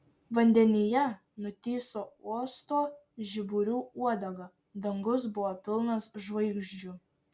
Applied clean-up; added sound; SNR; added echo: none; none; none; none.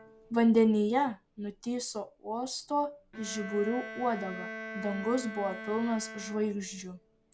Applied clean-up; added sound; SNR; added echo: none; Bowed string instrument; 14 dB; none.